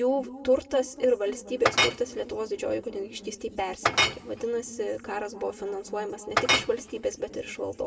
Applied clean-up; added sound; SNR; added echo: none; Chink, clink; 1 dB; reverberation time 2.0 s.